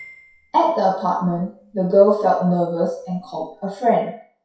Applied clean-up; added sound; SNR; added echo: classical method WPE with log-MMSE.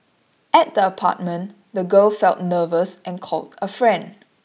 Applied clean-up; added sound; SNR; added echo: none; none; none; none.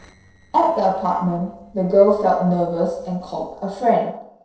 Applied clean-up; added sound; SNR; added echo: neural separator model SepFormer DNS4.